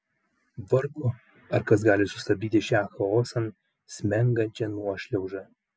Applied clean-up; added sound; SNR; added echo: none; none; none; none.